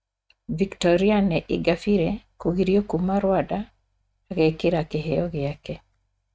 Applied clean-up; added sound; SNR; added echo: neural mask model RNNoise.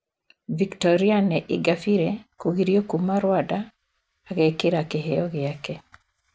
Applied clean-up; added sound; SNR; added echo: none; none; none; none.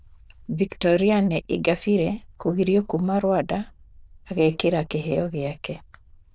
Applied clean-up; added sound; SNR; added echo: neural diffusion model UNIVERSE++.